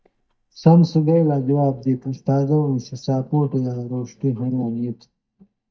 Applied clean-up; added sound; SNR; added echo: neural mask model DeepFilterNet 3.